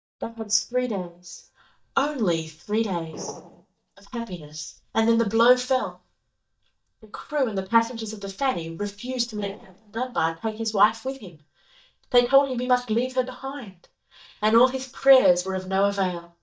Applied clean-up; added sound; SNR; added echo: neural mask model DeepFilterNet 3.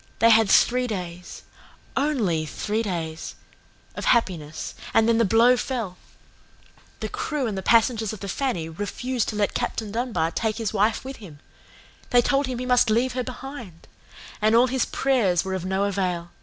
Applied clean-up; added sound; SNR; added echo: none; none; none; none.